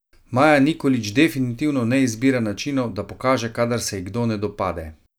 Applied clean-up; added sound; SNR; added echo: none; none; none; none.